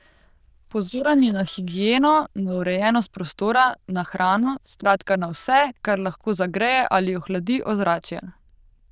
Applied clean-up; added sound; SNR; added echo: neural diffusion model UNIVERSE++.